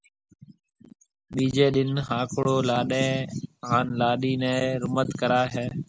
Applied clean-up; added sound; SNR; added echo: none; none; none; none.